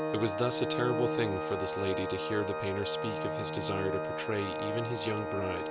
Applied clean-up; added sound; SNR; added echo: none; Organ; 0 dB; none.